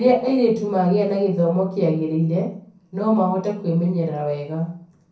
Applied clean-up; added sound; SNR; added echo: none; none; none; reverberation time 0.6 s.